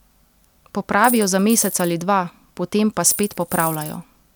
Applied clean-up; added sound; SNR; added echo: none; Coin (dropping); 10 dB; none.